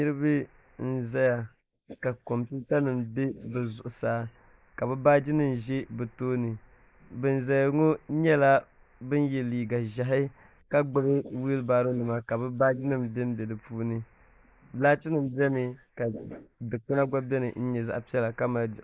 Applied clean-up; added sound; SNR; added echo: neural mask model Resemble Enhance denoiser.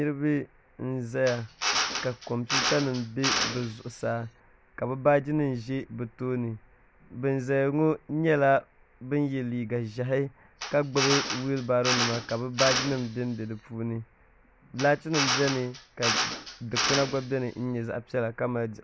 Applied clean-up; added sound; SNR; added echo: none; Drill; 3 dB; none.